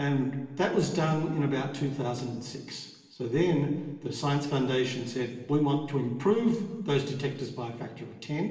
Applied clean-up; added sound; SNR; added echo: none; none; none; reverberation time 1.2 s.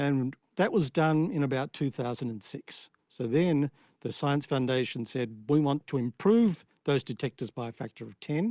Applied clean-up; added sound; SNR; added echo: none; none; none; none.